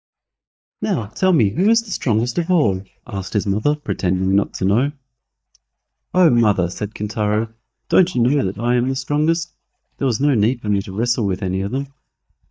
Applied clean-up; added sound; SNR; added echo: neural mask model DeepFilterNet 3.